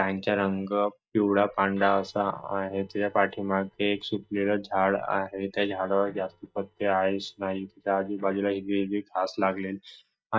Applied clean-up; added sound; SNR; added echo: neural mask model DeepFilterNet 3.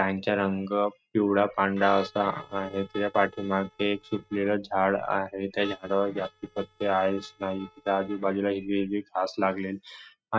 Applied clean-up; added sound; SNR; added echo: neural mask model RNNoise.